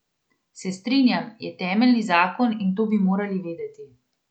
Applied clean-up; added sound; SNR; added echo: none; none; none; none.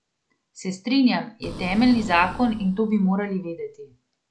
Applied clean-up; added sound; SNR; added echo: none; Boom; 15 dB; none.